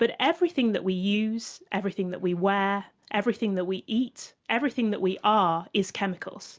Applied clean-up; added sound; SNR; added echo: none; none; none; none.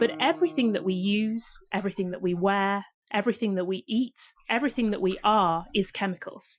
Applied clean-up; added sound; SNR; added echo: classical method Wiener filter.